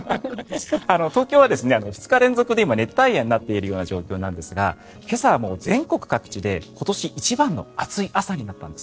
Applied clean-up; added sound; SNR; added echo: neural separator model SepFormer DNS4.